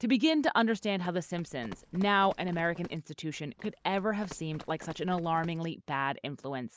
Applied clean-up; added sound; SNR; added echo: none; Run; 20 dB; none.